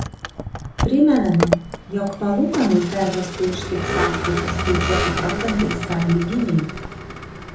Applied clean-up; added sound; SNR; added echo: none; Vehicle; 4 dB; reverberation time 0.6 s.